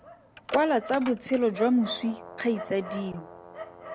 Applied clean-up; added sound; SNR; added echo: none; Dog; 13 dB; none.